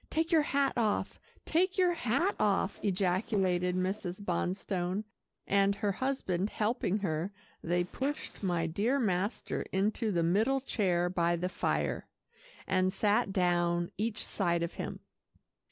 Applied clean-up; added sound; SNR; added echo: neural separator model SepFormer DNS4.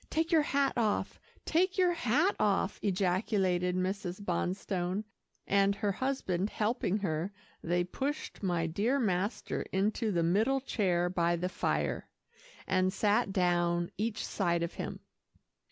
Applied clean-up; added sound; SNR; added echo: none; none; none; none.